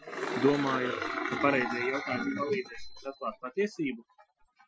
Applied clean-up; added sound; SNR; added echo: classical method Wiener filter.